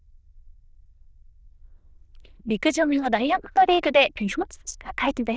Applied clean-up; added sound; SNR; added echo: neural diffusion model UNIVERSE++.